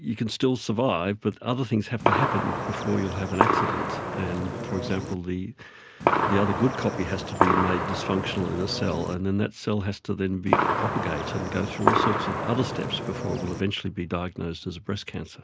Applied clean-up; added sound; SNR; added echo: none; Gunshot, gunfire; -1 dB; none.